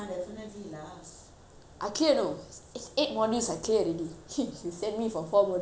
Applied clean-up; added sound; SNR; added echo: none; none; none; none.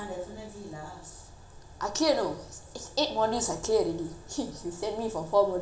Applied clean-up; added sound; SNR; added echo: none; none; none; reverberation time 0.3 s.